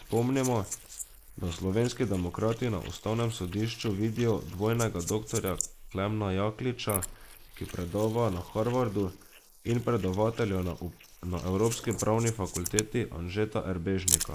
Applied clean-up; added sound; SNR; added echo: neural mask model Resemble Enhance denoiser.